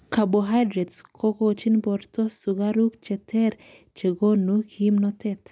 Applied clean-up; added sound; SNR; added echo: none; none; none; none.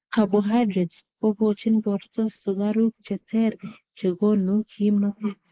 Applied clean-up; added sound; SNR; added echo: neural mask model Resemble Enhance denoiser.